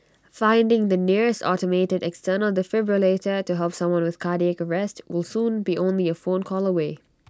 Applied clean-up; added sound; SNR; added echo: none; none; none; none.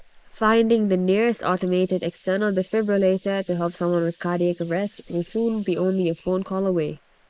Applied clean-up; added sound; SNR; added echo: neural mask model Resemble Enhance denoiser.